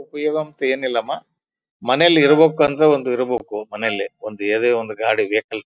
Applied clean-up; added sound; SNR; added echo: neural mask model DeepFilterNet 3.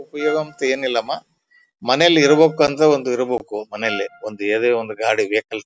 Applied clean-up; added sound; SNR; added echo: none; Trumpet; 18 dB; none.